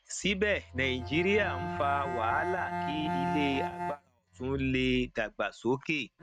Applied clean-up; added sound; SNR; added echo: neural mask model RNNoise.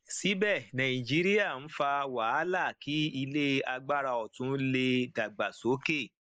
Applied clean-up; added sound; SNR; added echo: neural mask model Resemble Enhance denoiser.